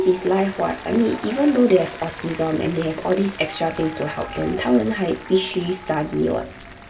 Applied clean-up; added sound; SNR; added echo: none; Applause; 15 dB; reverberation time 0.6 s.